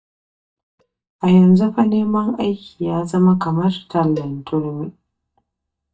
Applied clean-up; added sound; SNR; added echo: neural mask model DeepFilterNet 3.